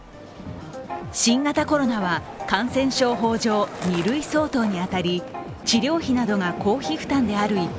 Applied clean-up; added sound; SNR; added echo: none; Skateboard; 19 dB; none.